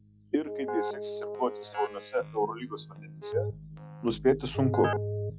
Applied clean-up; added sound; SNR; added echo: classical method log-MMSE.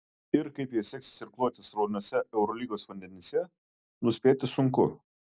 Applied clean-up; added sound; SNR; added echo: none; none; none; none.